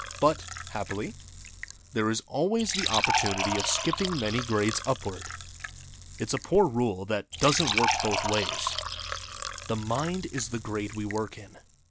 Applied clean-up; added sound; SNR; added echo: none; Fill (with liquid) / Trickle, dribble; 4 dB; none.